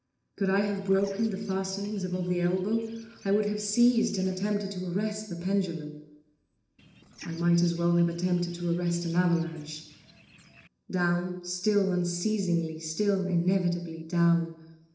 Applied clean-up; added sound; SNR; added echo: neural separator model SepFormer DNS4.